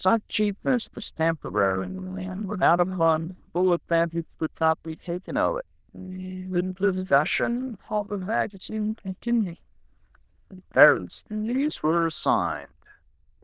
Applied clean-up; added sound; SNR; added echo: neural diffusion model UNIVERSE++.